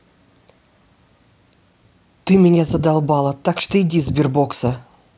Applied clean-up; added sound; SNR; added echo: none; none; none; none.